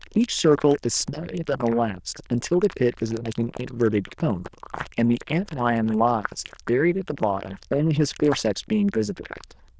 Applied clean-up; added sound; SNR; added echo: neural diffusion model UNIVERSE++.